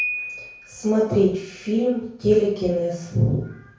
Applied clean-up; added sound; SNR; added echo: none; Piano; 14 dB; reverberation time 0.6 s.